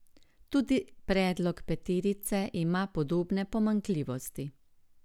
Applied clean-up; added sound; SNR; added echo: none; none; none; none.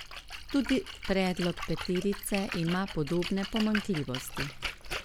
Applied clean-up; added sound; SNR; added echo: none; Splash, splatter; 8 dB; none.